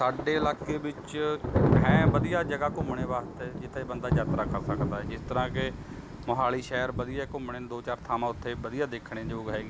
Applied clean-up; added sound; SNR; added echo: none; Thunder; -1 dB; none.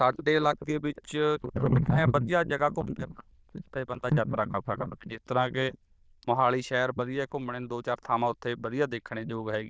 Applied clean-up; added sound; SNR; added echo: neural diffusion model UNIVERSE++.